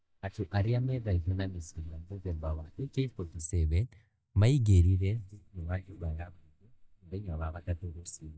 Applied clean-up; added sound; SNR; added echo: neural mask model DeepFilterNet 3.